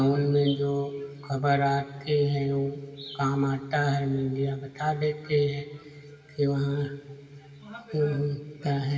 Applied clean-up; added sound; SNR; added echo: none; none; none; reverberation time 1.9 s.